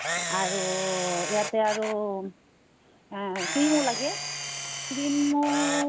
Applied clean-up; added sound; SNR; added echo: none; Camera; 5 dB; none.